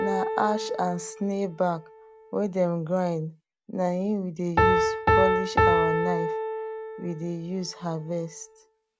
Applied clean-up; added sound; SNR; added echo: none; Piano; -1 dB; none.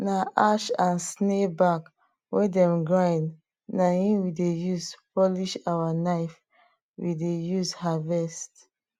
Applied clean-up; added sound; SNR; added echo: none; none; none; none.